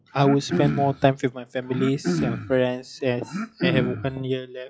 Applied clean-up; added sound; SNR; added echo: classical method log-MMSE.